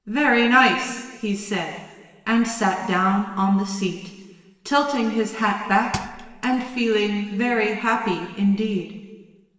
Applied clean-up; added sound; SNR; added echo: none; Thump, thud; 18 dB; reverberation time 1.4 s.